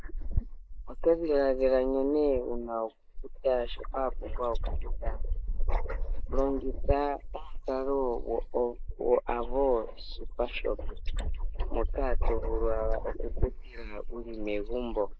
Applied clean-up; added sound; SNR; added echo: neural mask model Resemble Enhance denoiser.